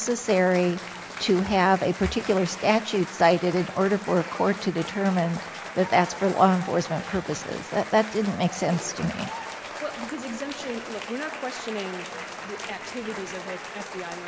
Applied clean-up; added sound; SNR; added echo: none; Applause / Cheering; 11 dB; none.